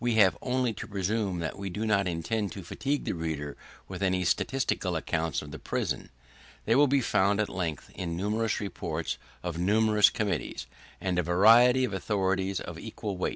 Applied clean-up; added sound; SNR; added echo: none; none; none; none.